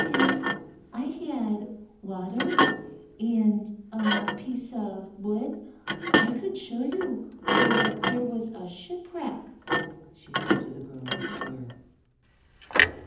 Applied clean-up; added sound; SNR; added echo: none; Thump, thud; -2 dB; reverberation time 0.8 s.